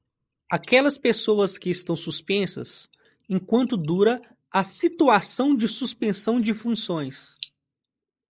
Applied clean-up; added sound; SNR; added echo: neural mask model Resemble Enhance denoiser.